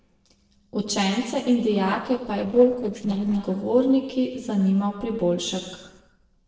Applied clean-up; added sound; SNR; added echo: neural separator model SepFormer DNS4.